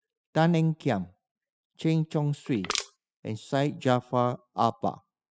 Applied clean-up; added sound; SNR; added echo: classical method spectral subtraction.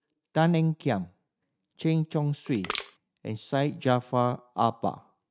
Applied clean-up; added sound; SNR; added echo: neural mask model RNNoise.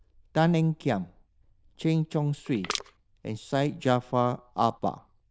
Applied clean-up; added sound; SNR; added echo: neural diffusion model UNIVERSE++.